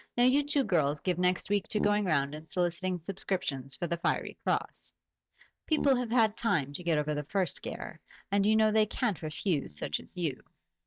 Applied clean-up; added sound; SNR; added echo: neural mask model DeepFilterNet 3.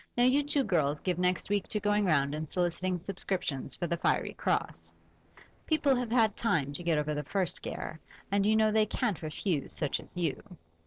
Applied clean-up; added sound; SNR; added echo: neural separator model SepFormer DNS4.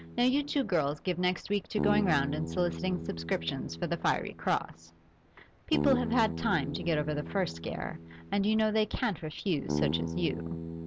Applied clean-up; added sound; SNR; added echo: none; Bass guitar; 7 dB; none.